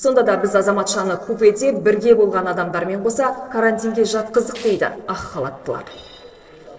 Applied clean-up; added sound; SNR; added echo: neural separator model SepFormer DNS4.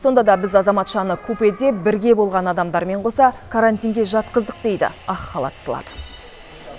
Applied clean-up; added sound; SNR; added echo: none; none; none; none.